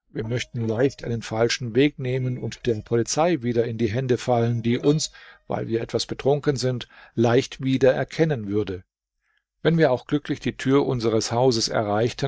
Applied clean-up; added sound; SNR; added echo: neural mask model DeepFilterNet 3.